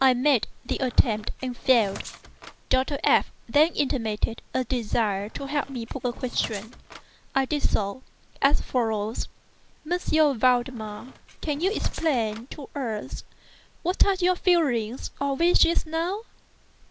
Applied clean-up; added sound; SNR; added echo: none; Squeak; 19 dB; none.